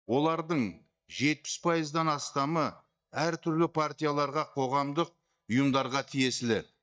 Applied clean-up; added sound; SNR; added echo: neural mask model DeepFilterNet 3.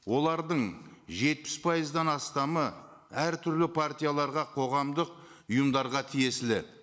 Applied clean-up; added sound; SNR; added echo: neural mask model Resemble Enhance denoiser.